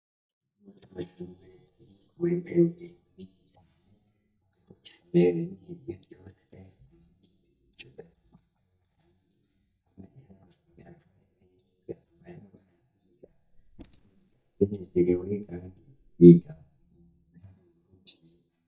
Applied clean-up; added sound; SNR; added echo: neural mask model DeepFilterNet 3.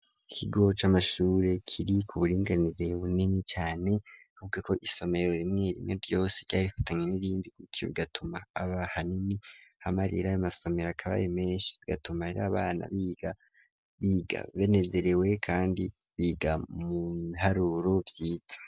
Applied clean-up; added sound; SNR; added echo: none; none; none; none.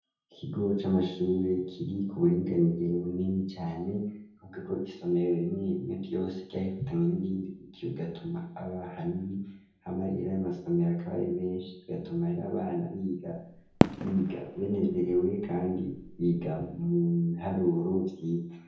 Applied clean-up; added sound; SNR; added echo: none; Fireworks; 3 dB; reverberation time 0.7 s.